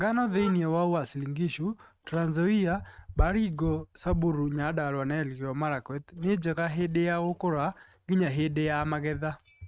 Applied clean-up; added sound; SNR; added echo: neural mask model RNNoise.